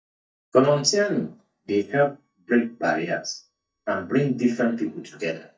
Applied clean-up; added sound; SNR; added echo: neural mask model DeepFilterNet 3.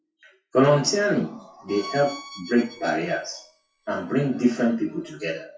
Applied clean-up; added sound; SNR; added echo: classical method WPE with log-MMSE.